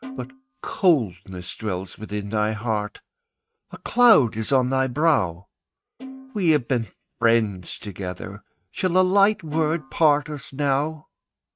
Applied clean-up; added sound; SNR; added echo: neural mask model RNNoise.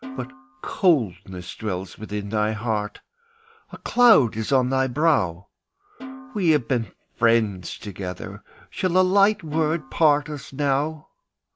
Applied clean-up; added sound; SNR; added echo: none; Snare drum; 18 dB; none.